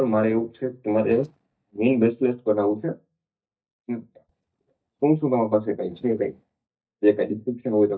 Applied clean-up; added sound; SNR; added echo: neural mask model DeepFilterNet 3.